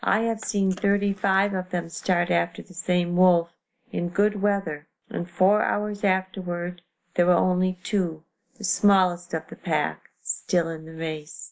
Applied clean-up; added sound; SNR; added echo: neural mask model Resemble Enhance denoiser.